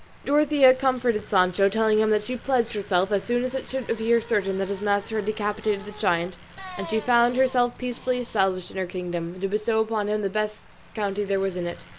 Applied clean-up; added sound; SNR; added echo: none; Bicycle; 19 dB; none.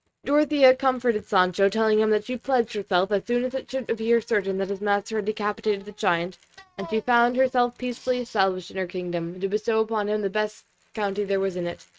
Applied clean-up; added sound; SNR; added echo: neural mask model RNNoise.